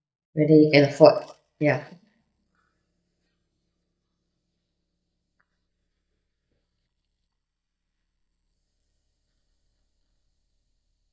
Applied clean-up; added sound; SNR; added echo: neural mask model DeepFilterNet 3.